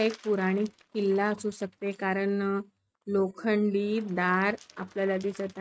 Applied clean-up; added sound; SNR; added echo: neural mask model RNNoise.